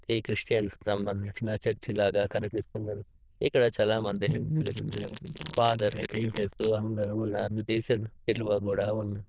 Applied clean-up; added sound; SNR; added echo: neural diffusion model UNIVERSE++.